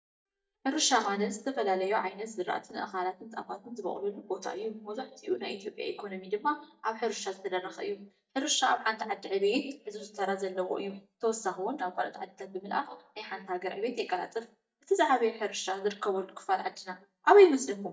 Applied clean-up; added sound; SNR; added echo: neural mask model DeepFilterNet 3.